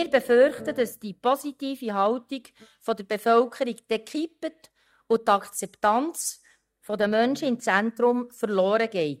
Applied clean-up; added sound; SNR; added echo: neural mask model DeepFilterNet 3.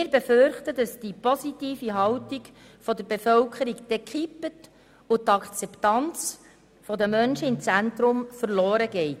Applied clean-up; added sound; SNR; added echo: none; none; none; none.